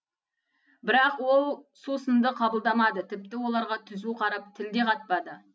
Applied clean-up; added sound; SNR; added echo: none; none; none; none.